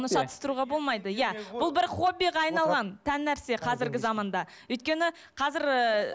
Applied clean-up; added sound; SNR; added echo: none; none; none; none.